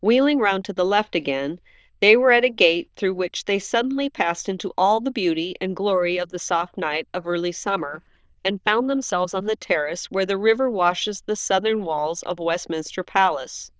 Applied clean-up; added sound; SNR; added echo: neural diffusion model UNIVERSE++.